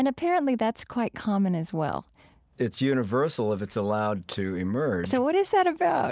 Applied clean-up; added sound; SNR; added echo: none; none; none; none.